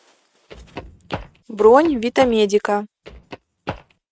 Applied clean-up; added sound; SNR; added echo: neural mask model RNNoise.